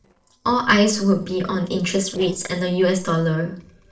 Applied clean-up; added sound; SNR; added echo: neural separator model SepFormer DNS4.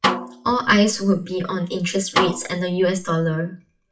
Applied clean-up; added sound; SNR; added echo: classical method WPE with log-MMSE.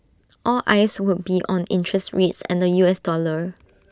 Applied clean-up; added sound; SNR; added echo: none; none; none; none.